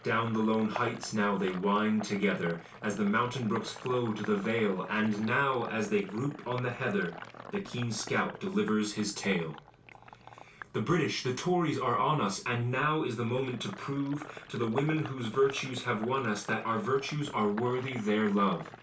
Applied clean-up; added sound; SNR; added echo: none; Sink (filling or washing); 16 dB; reverberation time 0.3 s.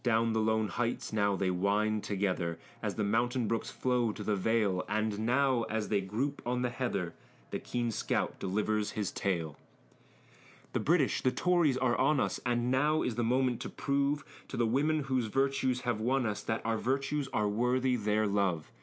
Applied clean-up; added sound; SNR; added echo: none; none; none; none.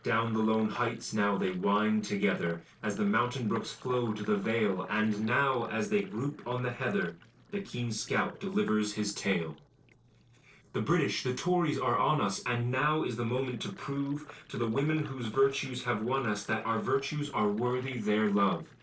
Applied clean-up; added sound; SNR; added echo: neural separator model SepFormer DNS4.